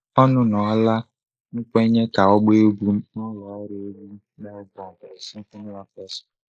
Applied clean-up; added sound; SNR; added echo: neural mask model Resemble Enhance denoiser.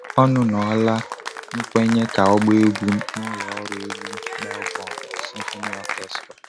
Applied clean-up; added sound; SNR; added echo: none; Applause / Cheering; 10 dB; none.